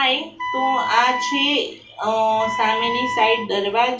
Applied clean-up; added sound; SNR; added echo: none; Wind instrument, woodwind instrument; 6 dB; reverberation time 0.3 s.